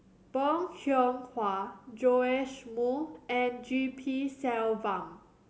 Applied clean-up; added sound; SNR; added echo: none; none; none; none.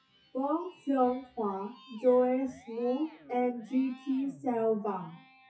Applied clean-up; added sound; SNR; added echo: classical method WPE with log-MMSE.